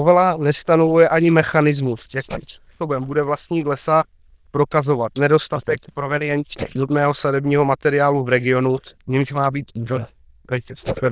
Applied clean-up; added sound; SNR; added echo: neural diffusion model UNIVERSE++.